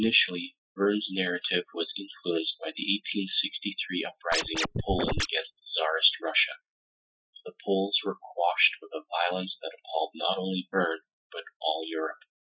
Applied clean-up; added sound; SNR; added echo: classical method spectral subtraction.